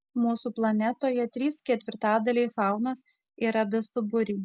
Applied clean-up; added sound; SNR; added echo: none; none; none; none.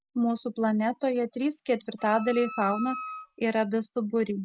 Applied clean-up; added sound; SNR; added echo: none; Wind instrument, woodwind instrument; 11 dB; none.